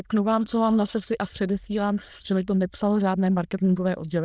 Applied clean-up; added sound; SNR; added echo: neural diffusion model UNIVERSE++.